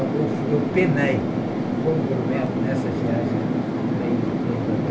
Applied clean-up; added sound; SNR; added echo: none; Fixed-wing aircraft, airplane; -4 dB; reverberation time 0.3 s.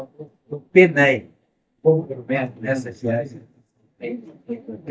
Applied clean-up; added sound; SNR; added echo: neural mask model DeepFilterNet 3.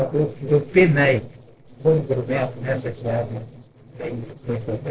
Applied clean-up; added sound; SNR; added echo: neural separator model SepFormer DNS4.